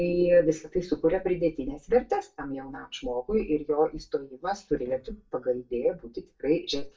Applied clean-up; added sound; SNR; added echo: neural mask model DeepFilterNet 3.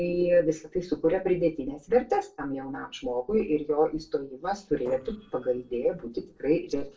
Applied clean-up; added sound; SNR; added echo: neural separator model SepFormer DNS4.